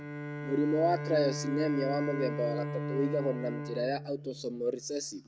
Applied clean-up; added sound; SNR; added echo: none; Bowed string instrument; 5 dB; none.